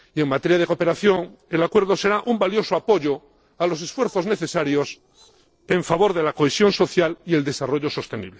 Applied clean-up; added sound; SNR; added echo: neural separator model SepFormer DNS4.